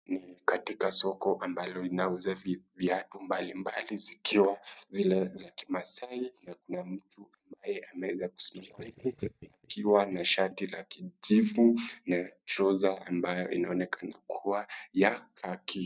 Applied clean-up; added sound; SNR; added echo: neural mask model DeepFilterNet 3.